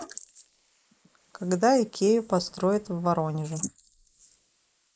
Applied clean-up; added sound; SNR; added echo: neural mask model Resemble Enhance denoiser.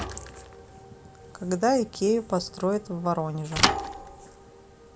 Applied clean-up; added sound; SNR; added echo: none; Thump, thud / Bicycle; 5 dB; none.